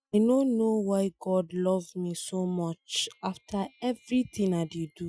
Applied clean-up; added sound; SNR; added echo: classical method Wiener filter.